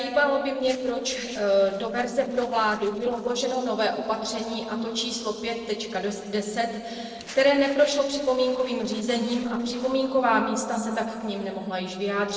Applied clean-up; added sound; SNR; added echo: neural separator model SepFormer DNS4.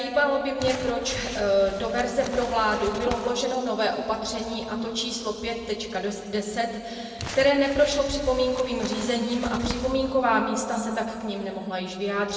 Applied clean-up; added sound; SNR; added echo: none; Crumpling, crinkling; 12 dB; reverberation time 2.3 s.